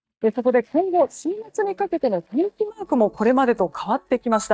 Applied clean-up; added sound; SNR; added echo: neural mask model DeepFilterNet 3.